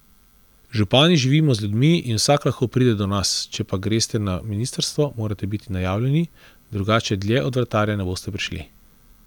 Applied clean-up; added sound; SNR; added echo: none; none; none; none.